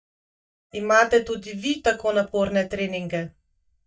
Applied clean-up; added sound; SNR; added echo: neural mask model DeepFilterNet 3.